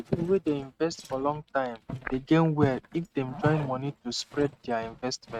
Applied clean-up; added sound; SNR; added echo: neural mask model RNNoise.